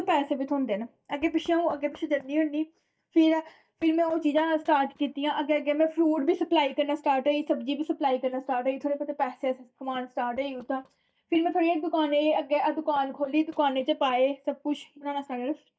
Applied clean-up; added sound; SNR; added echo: neural mask model DeepFilterNet 3.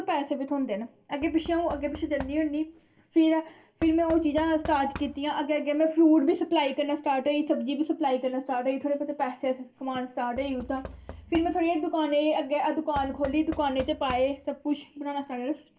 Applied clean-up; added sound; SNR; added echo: none; Knock / Wood; 19 dB; reverberation time 0.2 s.